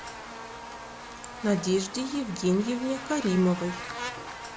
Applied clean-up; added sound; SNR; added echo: none; Buzz; 10 dB; none.